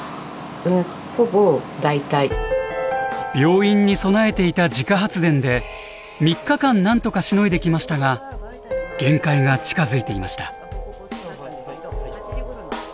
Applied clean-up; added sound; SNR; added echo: none; none; none; none.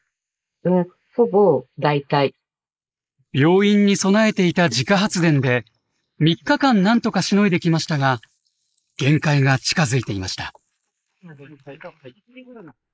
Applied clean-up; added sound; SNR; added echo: neural mask model Resemble Enhance denoiser.